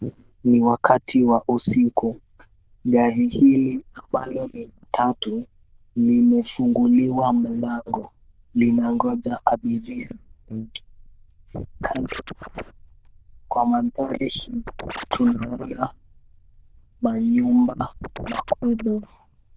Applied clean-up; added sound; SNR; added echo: neural diffusion model UNIVERSE++.